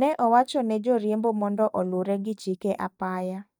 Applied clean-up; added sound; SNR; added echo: neural mask model DeepFilterNet 3.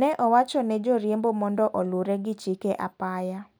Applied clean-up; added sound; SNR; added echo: none; none; none; none.